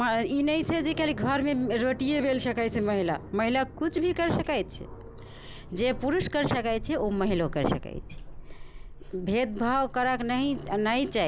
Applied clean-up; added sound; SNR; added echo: none; Aircraft + Tambourine; 13 dB; none.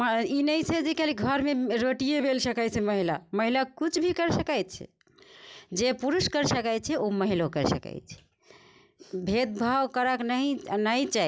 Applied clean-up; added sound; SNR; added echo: none; none; none; none.